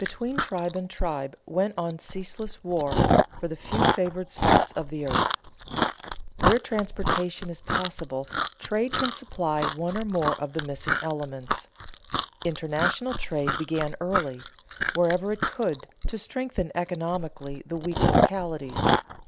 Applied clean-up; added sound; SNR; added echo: none; Chewing, mastication; -1 dB; none.